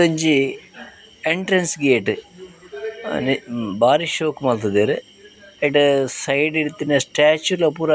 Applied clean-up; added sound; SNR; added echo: none; none; none; none.